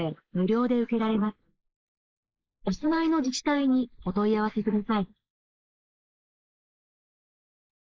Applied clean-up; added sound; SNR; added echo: neural mask model Resemble Enhance denoiser.